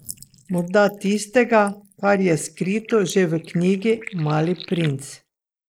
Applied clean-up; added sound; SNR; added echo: neural mask model Resemble Enhance denoiser.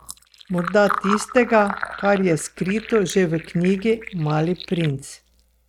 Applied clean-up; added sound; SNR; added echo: neural mask model RNNoise.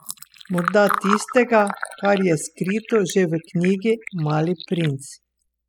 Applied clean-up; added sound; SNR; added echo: classical method spectral subtraction.